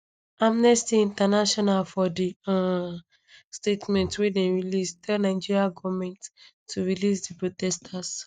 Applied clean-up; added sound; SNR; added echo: neural mask model DeepFilterNet 3.